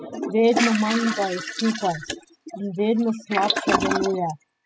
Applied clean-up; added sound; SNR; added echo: classical method spectral subtraction.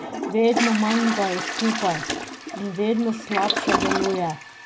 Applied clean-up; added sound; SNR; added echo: none; Toilet flush; 3 dB; none.